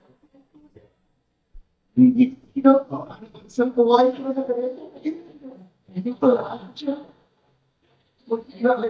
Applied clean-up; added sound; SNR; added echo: neural mask model DeepFilterNet 3.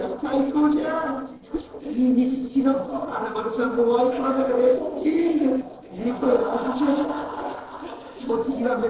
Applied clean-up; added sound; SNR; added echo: neural separator model SepFormer DNS4.